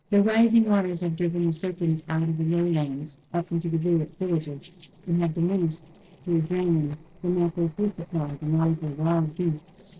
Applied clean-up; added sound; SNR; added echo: neural separator model SepFormer DNS4.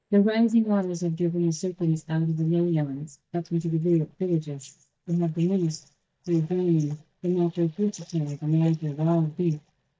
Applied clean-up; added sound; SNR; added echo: neural mask model DeepFilterNet 3.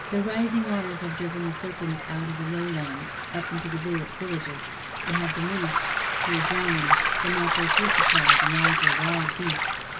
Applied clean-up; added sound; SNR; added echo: none; Waves, surf; -4 dB; reverberation time 0.1 s.